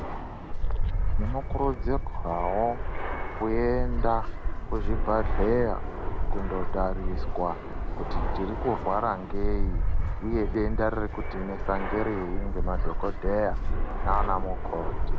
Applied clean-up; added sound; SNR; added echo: none; Fixed-wing aircraft, airplane; -4 dB; none.